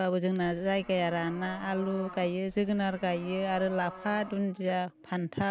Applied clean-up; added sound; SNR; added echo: none; Livestock, farm animals, working animals; 16 dB; none.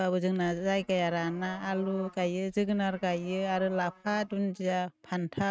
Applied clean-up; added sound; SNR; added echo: neural mask model RNNoise.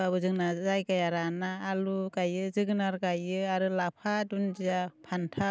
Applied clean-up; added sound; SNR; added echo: none; none; none; none.